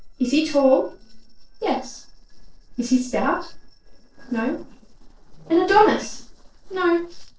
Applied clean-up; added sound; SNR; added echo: neural separator model SepFormer DNS4.